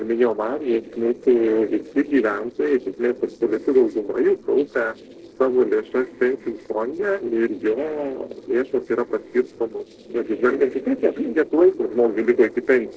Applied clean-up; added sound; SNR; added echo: neural separator model SepFormer DNS4.